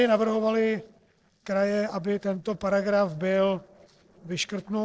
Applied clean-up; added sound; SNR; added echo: neural separator model SepFormer DNS4.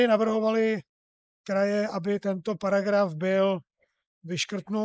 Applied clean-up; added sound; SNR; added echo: neural mask model Resemble Enhance denoiser.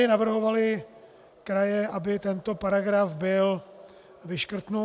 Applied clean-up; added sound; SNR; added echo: none; none; none; none.